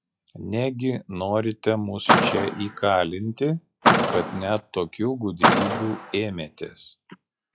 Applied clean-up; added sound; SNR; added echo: classical method log-MMSE.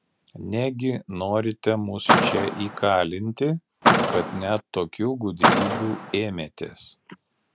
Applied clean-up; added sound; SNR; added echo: none; Car; -2 dB; none.